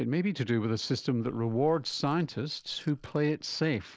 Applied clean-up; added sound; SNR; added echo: neural separator model SepFormer DNS4.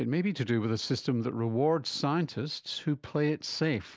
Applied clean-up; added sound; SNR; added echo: none; none; none; none.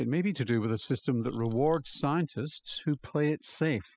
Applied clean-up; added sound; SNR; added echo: classical method spectral subtraction.